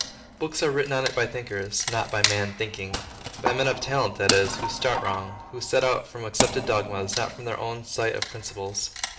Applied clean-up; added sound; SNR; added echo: none; Wood; 5 dB; reverberation time 1.1 s.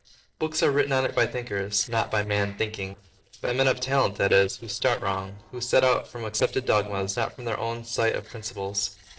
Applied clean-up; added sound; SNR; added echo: neural separator model SepFormer DNS4.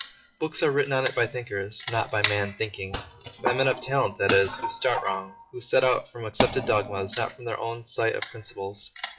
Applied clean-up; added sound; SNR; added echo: classical method WPE with log-MMSE.